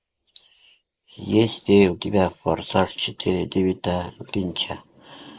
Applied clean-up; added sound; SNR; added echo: neural mask model Resemble Enhance denoiser.